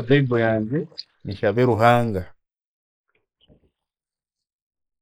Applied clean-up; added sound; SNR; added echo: neural mask model Resemble Enhance denoiser.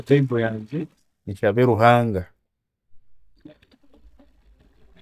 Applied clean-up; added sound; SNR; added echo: neural mask model DeepFilterNet 3.